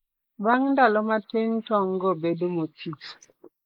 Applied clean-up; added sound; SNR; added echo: neural mask model Resemble Enhance denoiser.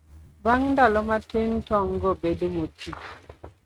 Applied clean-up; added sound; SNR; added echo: neural mask model RNNoise.